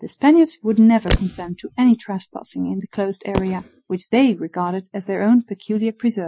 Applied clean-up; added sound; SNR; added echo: classical method Wiener filter.